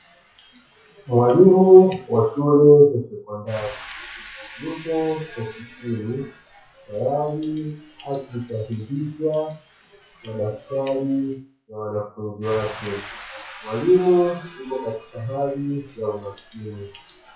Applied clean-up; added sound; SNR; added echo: classical method WPE with log-MMSE.